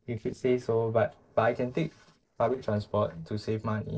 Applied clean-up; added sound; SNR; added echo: neural separator model SepFormer DNS4.